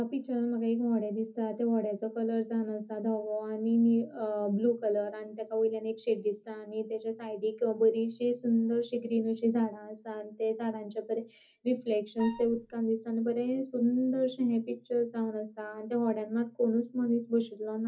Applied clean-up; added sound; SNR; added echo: none; Wind instrument, woodwind instrument; 15 dB; reverberation time 0.4 s.